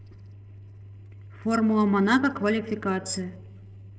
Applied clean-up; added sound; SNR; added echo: neural separator model SepFormer DNS4.